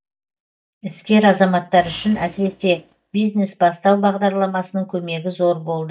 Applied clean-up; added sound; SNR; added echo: neural mask model DeepFilterNet 3.